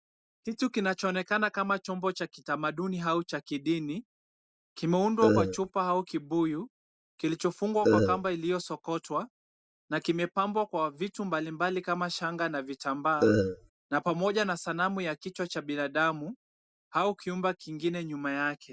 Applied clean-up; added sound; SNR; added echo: neural mask model DeepFilterNet 3.